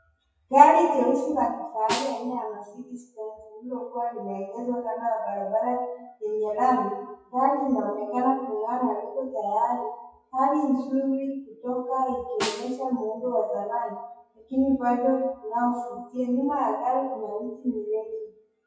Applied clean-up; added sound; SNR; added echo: classical method WPE with log-MMSE.